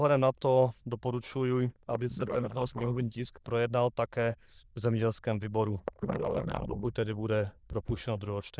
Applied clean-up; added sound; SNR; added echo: neural diffusion model UNIVERSE++.